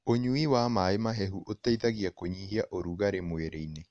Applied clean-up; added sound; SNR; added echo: none; none; none; none.